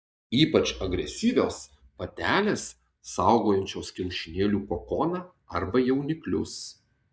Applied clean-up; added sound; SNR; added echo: neural mask model DeepFilterNet 3.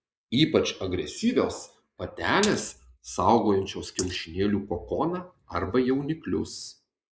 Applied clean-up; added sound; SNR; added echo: neural mask model Resemble Enhance denoiser.